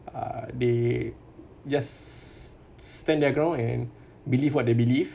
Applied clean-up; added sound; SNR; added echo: none; none; none; none.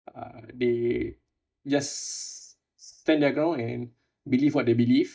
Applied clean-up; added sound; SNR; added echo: neural mask model DeepFilterNet 3.